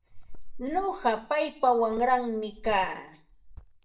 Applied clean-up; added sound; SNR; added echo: neural mask model DeepFilterNet 3.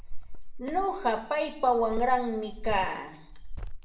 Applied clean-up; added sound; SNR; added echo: none; Cricket; 5 dB; reverberation time 0.7 s.